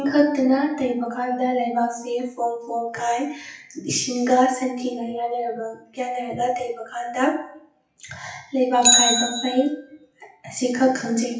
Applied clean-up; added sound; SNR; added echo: classical method WPE with log-MMSE.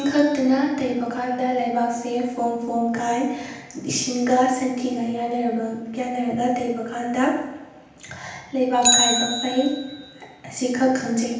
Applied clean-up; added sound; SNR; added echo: none; Bicycle; 8 dB; reverberation time 0.9 s.